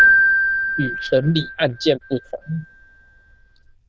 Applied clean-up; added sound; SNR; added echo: neural diffusion model UNIVERSE++.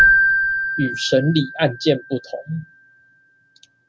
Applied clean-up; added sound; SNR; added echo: none; Keyboard (musical); -2 dB; none.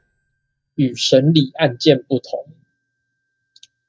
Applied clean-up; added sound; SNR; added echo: neural mask model DeepFilterNet 3.